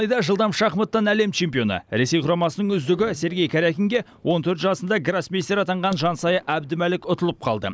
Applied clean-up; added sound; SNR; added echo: neural mask model Resemble Enhance denoiser.